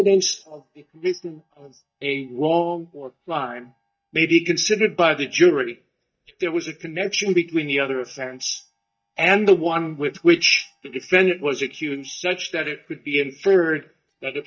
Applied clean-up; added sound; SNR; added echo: neural mask model DeepFilterNet 3.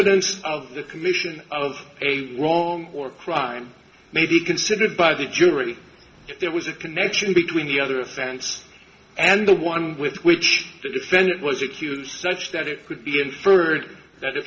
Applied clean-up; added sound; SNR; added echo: none; none; none; none.